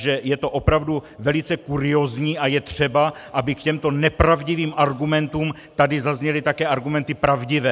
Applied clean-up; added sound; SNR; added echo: none; none; none; none.